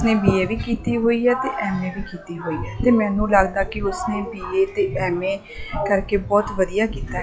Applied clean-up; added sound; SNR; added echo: classical method log-MMSE.